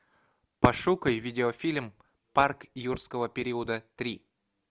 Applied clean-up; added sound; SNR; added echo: none; none; none; none.